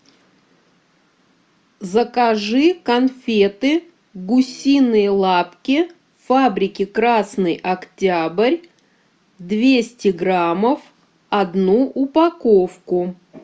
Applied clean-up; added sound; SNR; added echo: none; none; none; none.